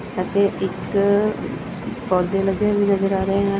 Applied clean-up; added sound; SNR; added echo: none; none; none; none.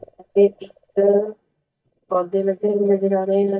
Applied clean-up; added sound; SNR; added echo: neural mask model DeepFilterNet 3.